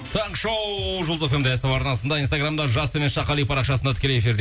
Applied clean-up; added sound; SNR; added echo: none; none; none; none.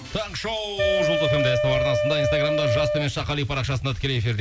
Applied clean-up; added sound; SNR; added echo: none; Wind instrument, woodwind instrument; -2 dB; none.